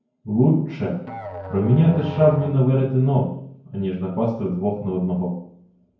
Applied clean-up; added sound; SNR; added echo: none; Musical instrument; 13 dB; reverberation time 0.9 s.